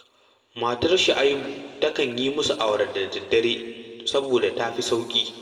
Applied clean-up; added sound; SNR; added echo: none; none; none; reverberation time 2.0 s.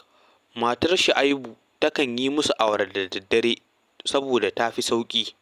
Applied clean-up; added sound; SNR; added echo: none; none; none; none.